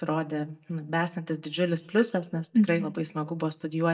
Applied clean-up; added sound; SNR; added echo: neural mask model DeepFilterNet 3.